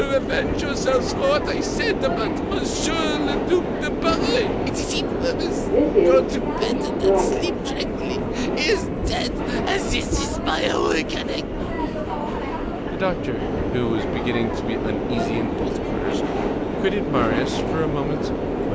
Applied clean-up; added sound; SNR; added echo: none; Subway, metro, underground; -3 dB; none.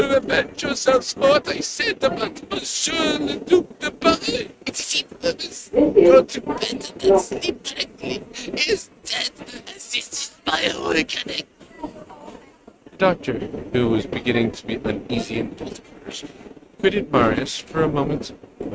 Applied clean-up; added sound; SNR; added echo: neural mask model RNNoise.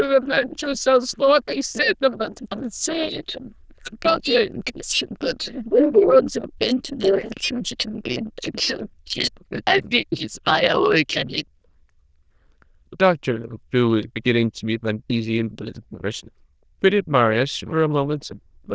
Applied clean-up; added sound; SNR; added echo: neural diffusion model UNIVERSE++.